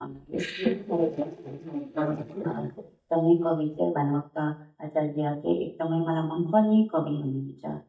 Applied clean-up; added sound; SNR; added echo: neural mask model DeepFilterNet 3.